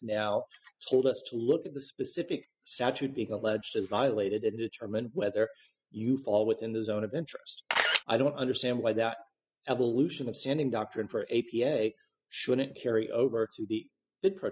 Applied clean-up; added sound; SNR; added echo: classical method spectral subtraction.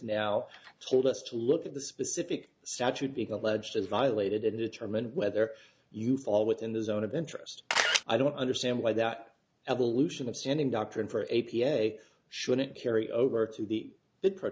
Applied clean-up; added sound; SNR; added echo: none; Camera; -4 dB; none.